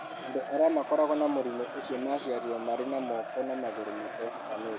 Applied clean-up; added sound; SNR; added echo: none; Crowd; 8 dB; none.